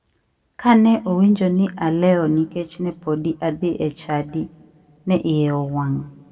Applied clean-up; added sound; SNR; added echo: none; none; none; reverberation time 1.8 s.